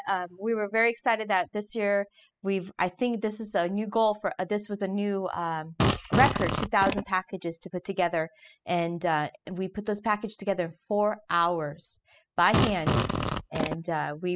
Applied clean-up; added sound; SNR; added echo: classical method spectral subtraction.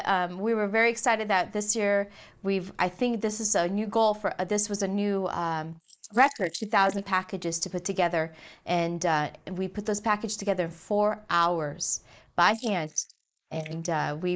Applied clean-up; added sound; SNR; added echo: neural mask model Resemble Enhance denoiser.